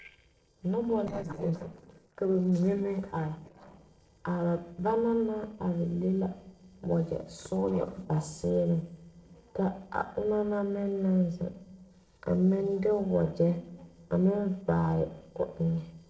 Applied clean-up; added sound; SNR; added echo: neural separator model SepFormer DNS4.